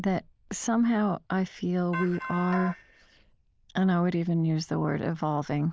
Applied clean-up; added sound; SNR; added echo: neural diffusion model UNIVERSE++.